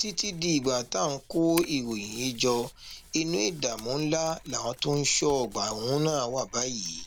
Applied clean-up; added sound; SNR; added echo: none; Hands + Mechanisms; 18 dB; none.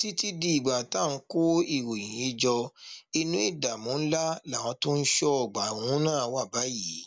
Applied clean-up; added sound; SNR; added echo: none; none; none; none.